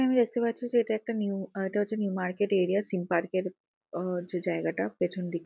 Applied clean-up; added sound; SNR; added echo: none; none; none; none.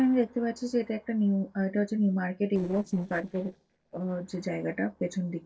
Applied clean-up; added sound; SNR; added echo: neural separator model SepFormer DNS4.